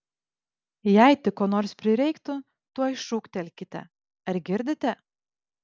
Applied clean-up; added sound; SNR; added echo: none; none; none; none.